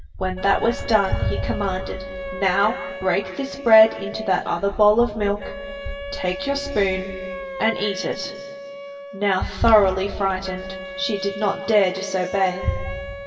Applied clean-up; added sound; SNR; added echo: none; Wind instrument, woodwind instrument; 11 dB; reverberation time 2.1 s.